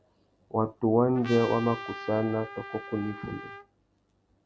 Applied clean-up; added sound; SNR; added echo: none; Trumpet; 12 dB; none.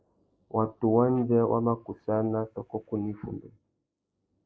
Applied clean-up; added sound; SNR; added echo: neural mask model Resemble Enhance denoiser.